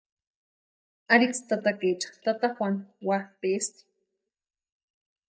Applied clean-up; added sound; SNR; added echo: neural mask model DeepFilterNet 3.